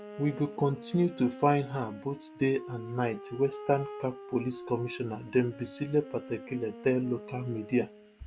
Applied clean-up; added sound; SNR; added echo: none; Wind instrument, woodwind instrument; 15 dB; none.